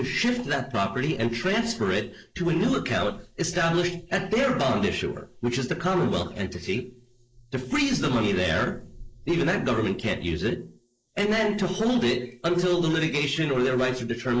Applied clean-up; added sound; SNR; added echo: neural mask model Resemble Enhance denoiser.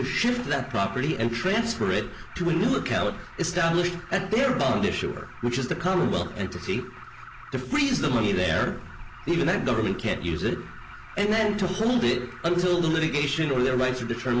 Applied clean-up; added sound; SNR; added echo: none; Alarm; 16 dB; none.